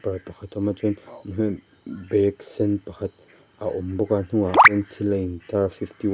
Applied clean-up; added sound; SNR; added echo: none; none; none; none.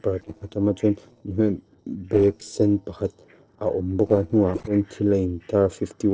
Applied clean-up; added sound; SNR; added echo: neural separator model SepFormer DNS4.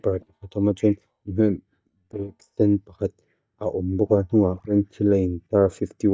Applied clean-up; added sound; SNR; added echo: neural mask model DeepFilterNet 3.